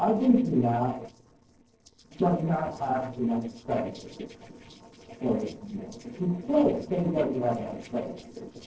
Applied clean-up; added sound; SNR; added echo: neural separator model SepFormer DNS4.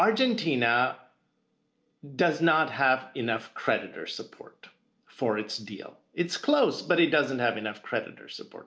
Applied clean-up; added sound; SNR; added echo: none; none; none; none.